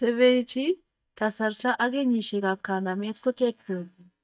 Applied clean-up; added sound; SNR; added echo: neural mask model DeepFilterNet 3.